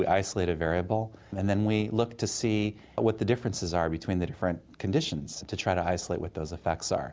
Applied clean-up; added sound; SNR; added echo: none; none; none; none.